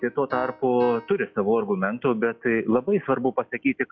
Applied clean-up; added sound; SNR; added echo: classical method log-MMSE.